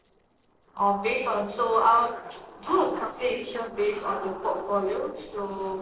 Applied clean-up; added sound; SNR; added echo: neural separator model SepFormer DNS4.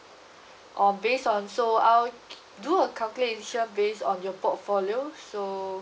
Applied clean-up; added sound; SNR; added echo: none; none; none; none.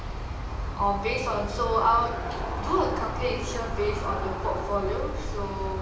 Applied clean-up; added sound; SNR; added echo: none; Aircraft; 3 dB; reverberation time 0.9 s.